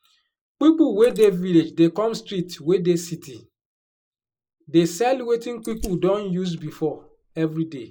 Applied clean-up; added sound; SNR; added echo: neural mask model Resemble Enhance denoiser.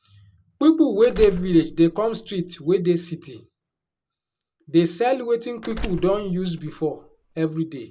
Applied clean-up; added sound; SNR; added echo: none; Door; 12 dB; none.